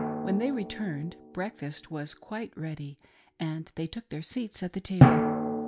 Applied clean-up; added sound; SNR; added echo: none; Drum; -5 dB; none.